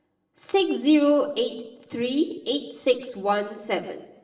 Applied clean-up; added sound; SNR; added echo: none; none; none; reverberation time 1.2 s.